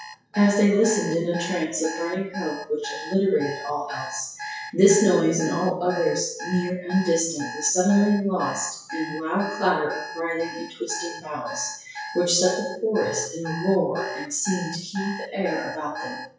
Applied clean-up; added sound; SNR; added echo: classical method WPE with log-MMSE.